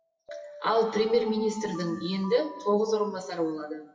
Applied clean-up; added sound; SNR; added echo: classical method WPE with log-MMSE.